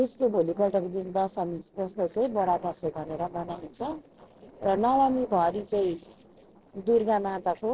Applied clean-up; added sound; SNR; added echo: neural separator model SepFormer DNS4.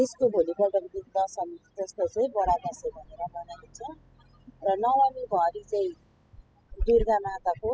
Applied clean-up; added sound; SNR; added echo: classical method spectral subtraction.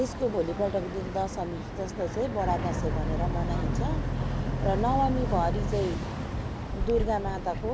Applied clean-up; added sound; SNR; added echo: none; Boat, Water vehicle; 0 dB; none.